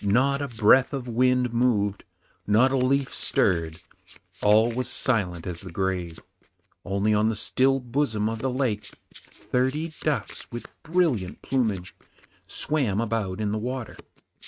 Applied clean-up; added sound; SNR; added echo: neural mask model RNNoise.